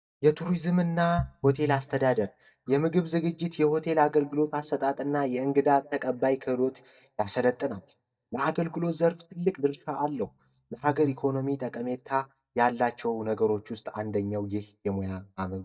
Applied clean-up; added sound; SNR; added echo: neural mask model DeepFilterNet 3.